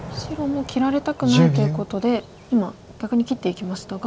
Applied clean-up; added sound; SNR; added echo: none; Fireworks; 17 dB; none.